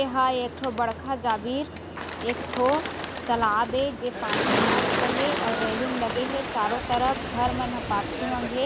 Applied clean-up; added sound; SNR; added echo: none; Bird; 2 dB; none.